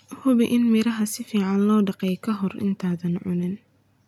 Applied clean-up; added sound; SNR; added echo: none; none; none; none.